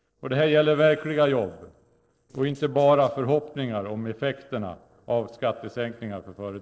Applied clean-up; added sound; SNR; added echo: neural separator model SepFormer DNS4.